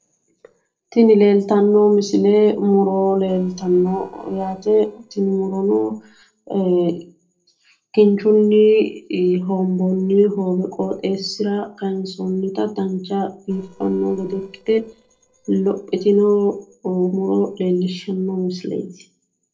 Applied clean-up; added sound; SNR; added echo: neural separator model SepFormer DNS4.